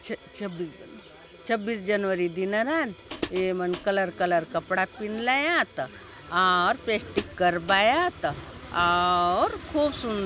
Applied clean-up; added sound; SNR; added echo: none; Hi-hat; 16 dB; none.